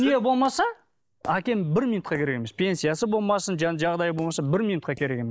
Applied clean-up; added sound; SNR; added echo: neural mask model Resemble Enhance denoiser.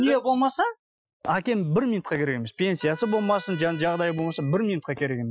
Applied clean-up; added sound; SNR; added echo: classical method Wiener filter.